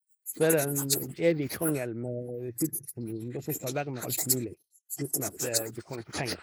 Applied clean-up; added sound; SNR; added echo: neural mask model Resemble Enhance denoiser.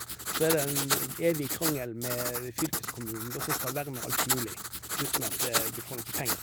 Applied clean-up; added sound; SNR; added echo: none; Writing; -1 dB; none.